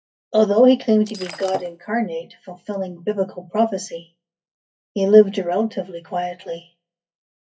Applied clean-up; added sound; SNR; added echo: classical method WPE with log-MMSE.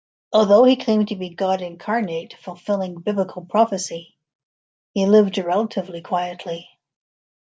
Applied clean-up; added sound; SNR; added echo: none; none; none; none.